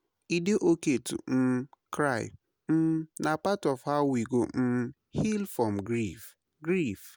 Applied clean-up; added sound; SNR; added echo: none; none; none; none.